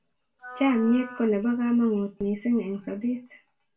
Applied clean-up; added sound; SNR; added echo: none; Wind instrument, woodwind instrument; 18 dB; reverberation time 0.2 s.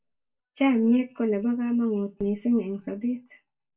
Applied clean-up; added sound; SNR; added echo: neural mask model DeepFilterNet 3.